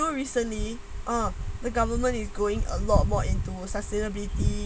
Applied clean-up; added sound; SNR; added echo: none; none; none; none.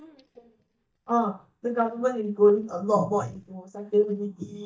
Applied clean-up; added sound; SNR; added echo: neural mask model DeepFilterNet 3.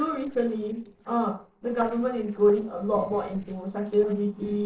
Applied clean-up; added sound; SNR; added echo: neural separator model SepFormer DNS4.